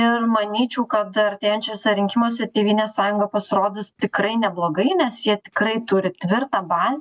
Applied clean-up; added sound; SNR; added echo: none; none; none; none.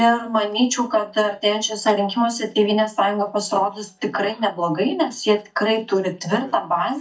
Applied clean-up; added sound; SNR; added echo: neural mask model DeepFilterNet 3.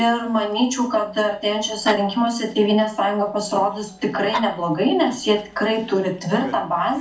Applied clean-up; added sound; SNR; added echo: neural separator model SepFormer DNS4.